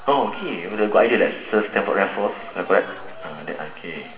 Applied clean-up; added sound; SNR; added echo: none; Applause; 19 dB; reverberation time 0.8 s.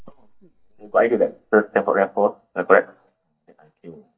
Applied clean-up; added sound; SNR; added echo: neural mask model DeepFilterNet 3.